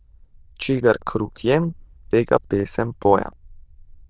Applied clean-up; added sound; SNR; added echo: neural diffusion model UNIVERSE++.